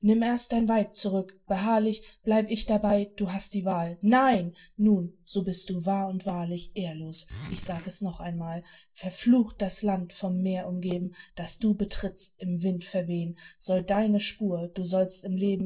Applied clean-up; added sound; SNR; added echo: neural separator model SepFormer DNS4.